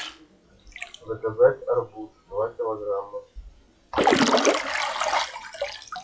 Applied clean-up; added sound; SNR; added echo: classical method WPE with log-MMSE.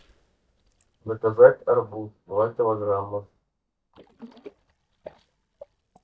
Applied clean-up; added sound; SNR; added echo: neural mask model DeepFilterNet 3.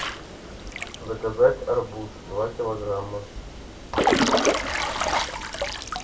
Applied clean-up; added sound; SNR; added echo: none; Drip / Trickle, dribble / Water / Splash, splatter; -2 dB; reverberation time 0.3 s.